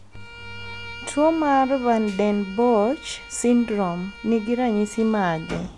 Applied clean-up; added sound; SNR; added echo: none; Bowed string instrument; 18 dB; none.